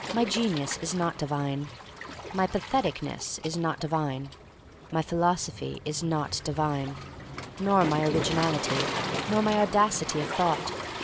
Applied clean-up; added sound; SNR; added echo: none; Waves, surf; 7 dB; none.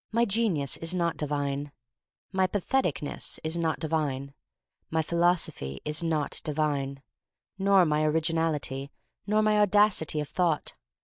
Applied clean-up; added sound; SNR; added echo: none; none; none; none.